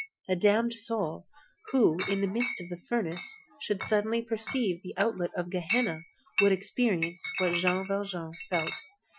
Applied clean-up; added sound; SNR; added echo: classical method Wiener filter.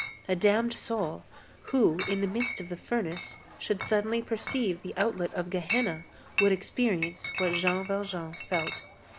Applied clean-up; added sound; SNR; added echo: none; Chatter / Chink, clink; 8 dB; none.